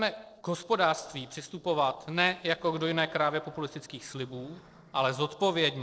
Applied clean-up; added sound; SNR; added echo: neural separator model SepFormer DNS4.